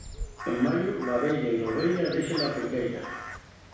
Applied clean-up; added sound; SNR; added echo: none; Crow; 11 dB; reverberation time 1.1 s.